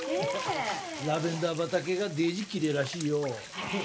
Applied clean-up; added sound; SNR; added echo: none; Bathtub (filling or washing) + Frying (food); 15 dB; none.